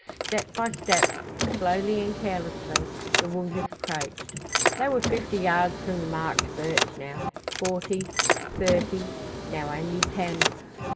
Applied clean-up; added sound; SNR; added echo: none; Car; 0 dB; reverberation time 1.0 s.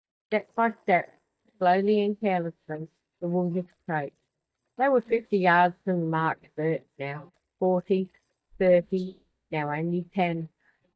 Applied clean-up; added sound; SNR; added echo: neural mask model DeepFilterNet 3.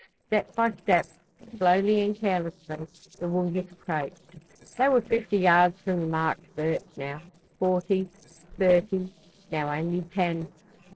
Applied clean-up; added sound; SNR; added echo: neural separator model SepFormer DNS4.